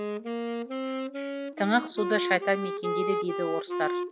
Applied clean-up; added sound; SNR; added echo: none; Wind instrument, woodwind instrument; 2 dB; none.